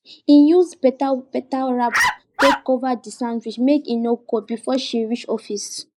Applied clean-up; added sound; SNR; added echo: neural mask model Resemble Enhance denoiser.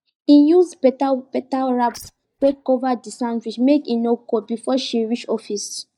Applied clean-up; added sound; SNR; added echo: neural mask model DeepFilterNet 3.